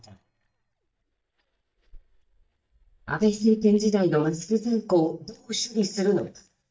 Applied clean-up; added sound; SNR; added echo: neural mask model DeepFilterNet 3.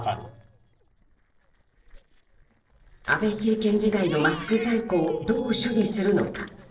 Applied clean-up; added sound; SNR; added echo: neural separator model SepFormer DNS4.